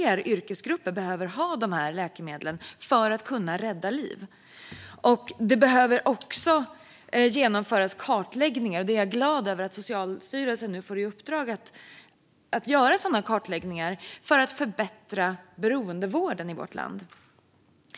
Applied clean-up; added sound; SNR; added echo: none; none; none; none.